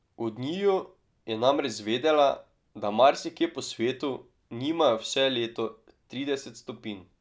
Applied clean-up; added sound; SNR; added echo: none; none; none; none.